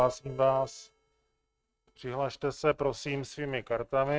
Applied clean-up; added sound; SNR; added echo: neural mask model RNNoise.